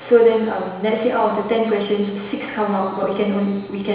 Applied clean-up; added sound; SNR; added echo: none; none; none; reverberation time 1.0 s.